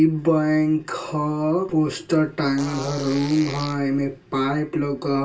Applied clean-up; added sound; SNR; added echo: none; Fart; 16 dB; reverberation time 0.2 s.